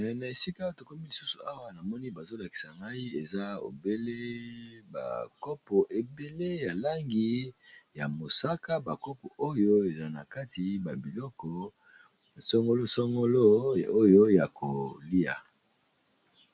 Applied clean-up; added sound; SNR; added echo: none; none; none; none.